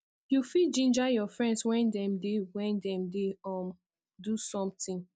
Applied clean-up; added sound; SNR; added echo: none; none; none; none.